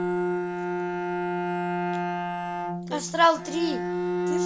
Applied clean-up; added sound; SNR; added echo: none; Bowed string instrument; -2 dB; none.